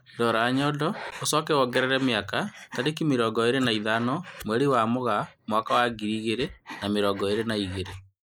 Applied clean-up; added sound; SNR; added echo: neural mask model Resemble Enhance denoiser.